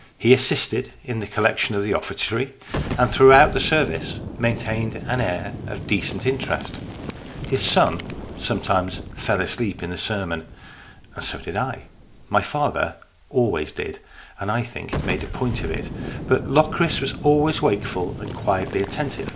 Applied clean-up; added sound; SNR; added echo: none; Boom; 10 dB; none.